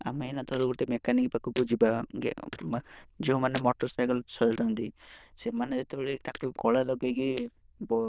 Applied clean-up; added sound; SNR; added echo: neural diffusion model UNIVERSE++.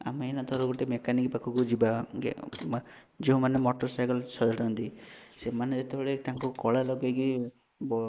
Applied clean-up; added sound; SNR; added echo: neural mask model Resemble Enhance denoiser.